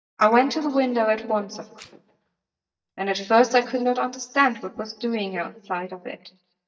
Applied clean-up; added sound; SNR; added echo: neural mask model DeepFilterNet 3.